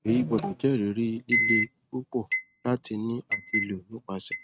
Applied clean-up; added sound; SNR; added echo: neural mask model RNNoise.